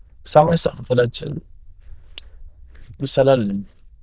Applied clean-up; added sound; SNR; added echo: neural diffusion model UNIVERSE++.